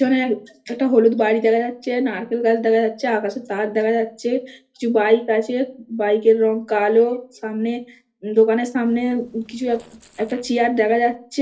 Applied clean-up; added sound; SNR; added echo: neural separator model SepFormer DNS4.